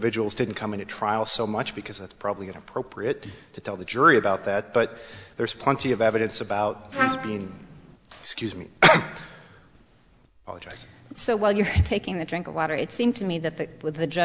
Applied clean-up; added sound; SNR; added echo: none; Trumpet; 3 dB; none.